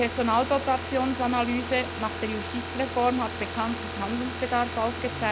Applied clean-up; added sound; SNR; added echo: none; Car; 5 dB; none.